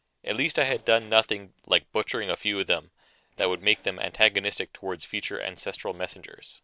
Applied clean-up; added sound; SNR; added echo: neural separator model SepFormer DNS4.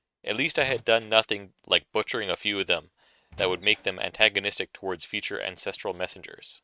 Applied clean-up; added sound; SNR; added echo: neural mask model RNNoise.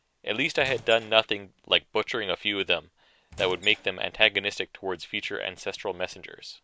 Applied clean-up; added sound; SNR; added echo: none; Squeak / Wood; 19 dB; none.